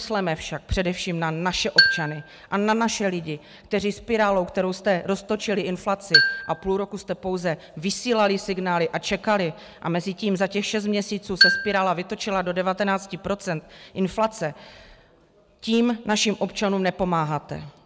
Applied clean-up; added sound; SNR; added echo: none; Marimba, xylophone; 0 dB; none.